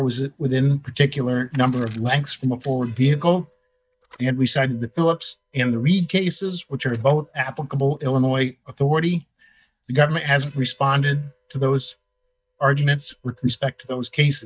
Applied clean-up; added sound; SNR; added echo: neural mask model DeepFilterNet 3.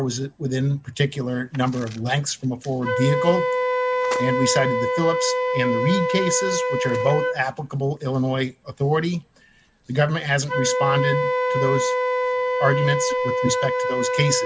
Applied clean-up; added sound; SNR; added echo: none; Wind instrument, woodwind instrument; 1 dB; none.